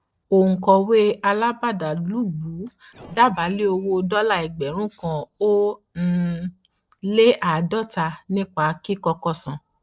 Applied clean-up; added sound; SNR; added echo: neural separator model SepFormer DNS4.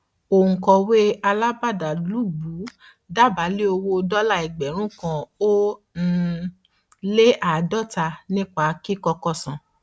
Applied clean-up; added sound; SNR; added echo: none; none; none; none.